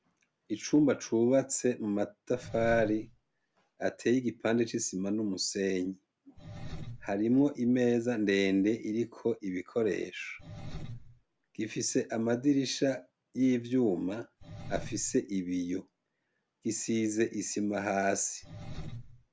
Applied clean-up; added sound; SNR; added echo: none; Engine; 17 dB; none.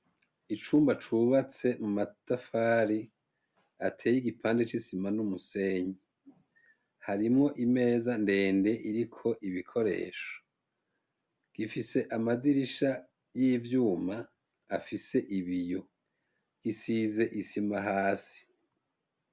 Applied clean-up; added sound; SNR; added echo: none; none; none; none.